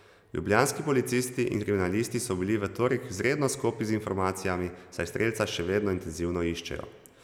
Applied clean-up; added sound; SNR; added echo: none; none; none; none.